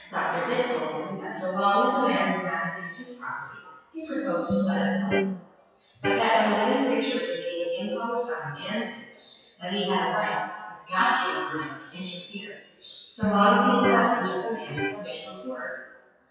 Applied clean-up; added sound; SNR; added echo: classical method WPE with log-MMSE.